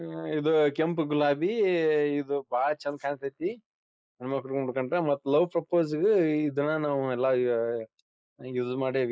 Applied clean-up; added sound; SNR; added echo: neural mask model Resemble Enhance denoiser.